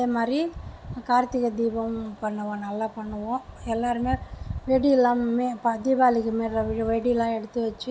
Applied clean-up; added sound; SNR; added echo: none; none; none; none.